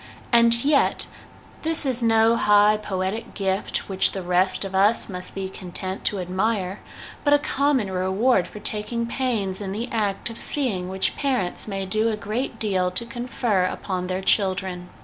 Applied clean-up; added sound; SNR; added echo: none; none; none; none.